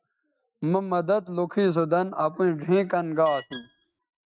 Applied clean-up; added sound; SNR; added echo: neural mask model RNNoise.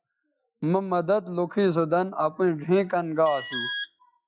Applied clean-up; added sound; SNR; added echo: classical method log-MMSE.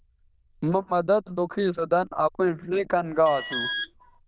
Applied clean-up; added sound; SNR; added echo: neural diffusion model UNIVERSE++.